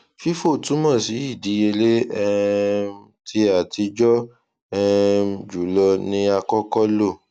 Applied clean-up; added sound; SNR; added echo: none; none; none; none.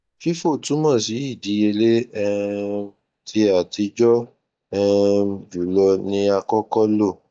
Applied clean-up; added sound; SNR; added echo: neural mask model DeepFilterNet 3.